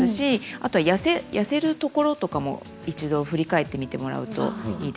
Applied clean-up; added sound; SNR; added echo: none; none; none; none.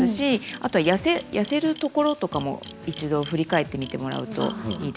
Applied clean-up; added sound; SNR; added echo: none; Camera; 20 dB; none.